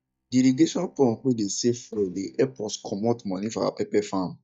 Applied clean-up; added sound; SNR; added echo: neural mask model DeepFilterNet 3.